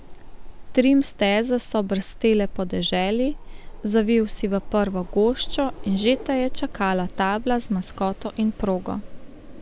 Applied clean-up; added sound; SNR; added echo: none; Wind; 10 dB; none.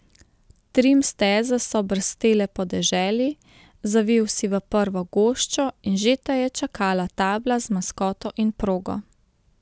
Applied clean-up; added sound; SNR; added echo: none; none; none; none.